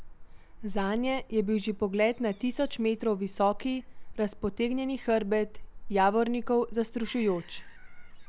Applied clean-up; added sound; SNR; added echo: none; Gull, seagull / Fowl; 10 dB; none.